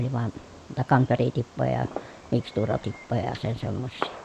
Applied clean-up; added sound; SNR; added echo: none; Fireworks; 14 dB; none.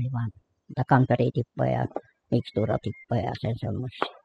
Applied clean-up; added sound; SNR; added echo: classical method spectral subtraction.